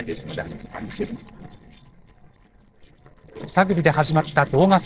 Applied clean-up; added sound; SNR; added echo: neural separator model SepFormer DNS4.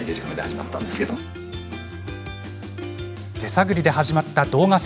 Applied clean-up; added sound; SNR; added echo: none; none; none; none.